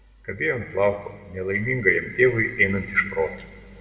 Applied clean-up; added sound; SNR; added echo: none; none; none; reverberation time 1.6 s.